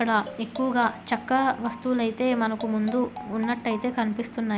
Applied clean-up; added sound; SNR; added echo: none; Marimba, xylophone; 15 dB; none.